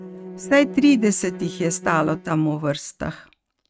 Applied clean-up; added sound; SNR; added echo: neural mask model RNNoise.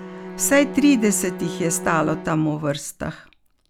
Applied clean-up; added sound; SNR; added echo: none; Bowed string instrument; 12 dB; none.